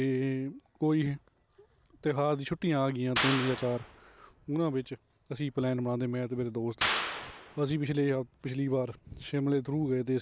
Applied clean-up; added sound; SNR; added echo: none; Clapping; 7 dB; none.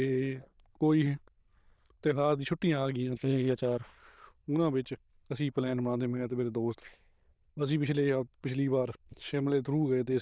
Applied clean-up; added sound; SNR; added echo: neural diffusion model UNIVERSE++.